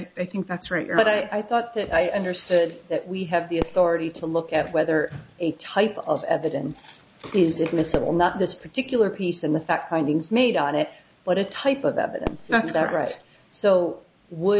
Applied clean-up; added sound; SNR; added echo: none; Fireworks; 19 dB; none.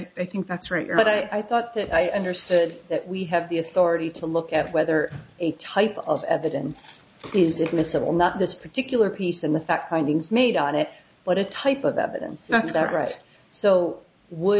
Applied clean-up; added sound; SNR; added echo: none; none; none; none.